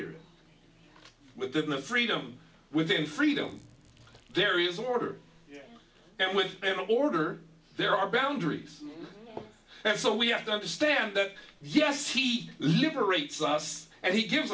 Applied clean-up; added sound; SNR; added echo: none; none; none; none.